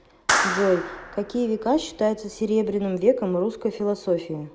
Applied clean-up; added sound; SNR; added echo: none; Clapping; 6 dB; none.